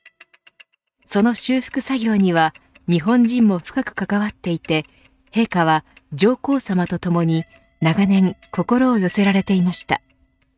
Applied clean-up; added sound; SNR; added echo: neural mask model RNNoise.